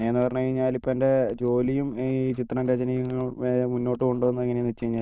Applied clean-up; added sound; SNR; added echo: neural diffusion model UNIVERSE++.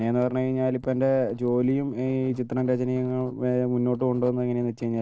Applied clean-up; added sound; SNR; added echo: neural separator model SepFormer DNS4.